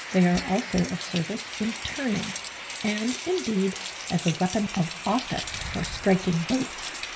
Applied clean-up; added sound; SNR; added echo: none; Rain; 8 dB; reverberation time 0.5 s.